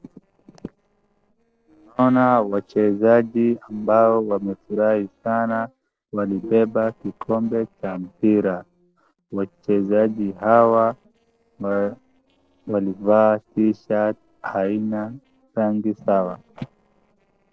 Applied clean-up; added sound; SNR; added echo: neural separator model SepFormer DNS4.